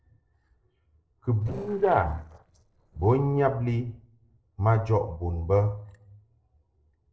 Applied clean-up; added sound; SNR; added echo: neural separator model SepFormer DNS4.